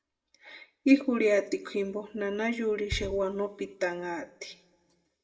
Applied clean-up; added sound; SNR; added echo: none; Bass drum; 14 dB; reverberation time 1.0 s.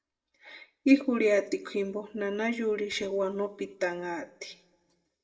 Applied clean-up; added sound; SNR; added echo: neural separator model SepFormer DNS4.